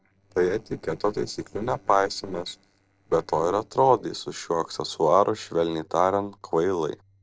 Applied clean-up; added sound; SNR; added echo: neural separator model SepFormer DNS4.